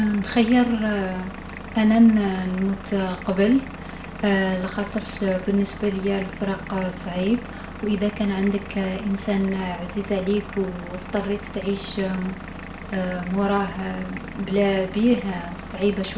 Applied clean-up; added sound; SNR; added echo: none; Engine / Vehicle; 12 dB; reverberation time 0.4 s.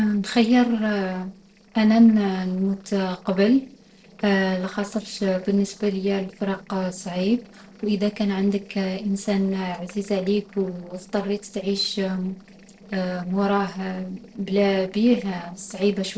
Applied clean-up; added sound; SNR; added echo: neural separator model SepFormer DNS4.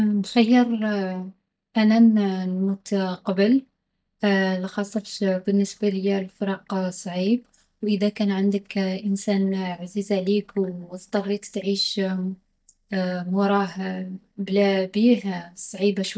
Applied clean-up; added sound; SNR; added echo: neural mask model DeepFilterNet 3.